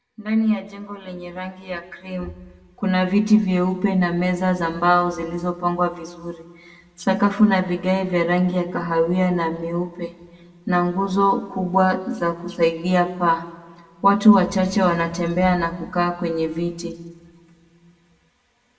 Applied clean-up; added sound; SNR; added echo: none; none; none; reverberation time 0.9 s.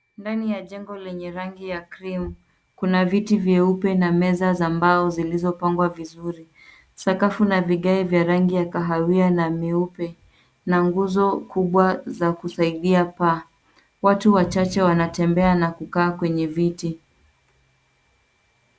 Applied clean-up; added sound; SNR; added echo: none; none; none; none.